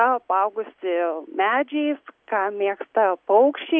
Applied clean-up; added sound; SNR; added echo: none; none; none; none.